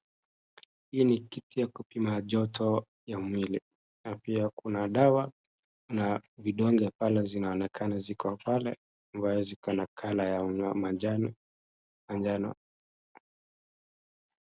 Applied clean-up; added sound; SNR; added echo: none; none; none; none.